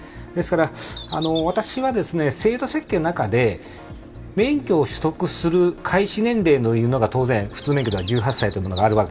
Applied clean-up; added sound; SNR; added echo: none; Bird vocalization, bird call, bird song; 16 dB; reverberation time 2.1 s.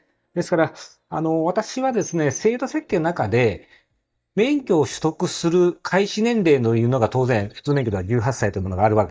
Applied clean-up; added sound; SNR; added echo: neural mask model DeepFilterNet 3.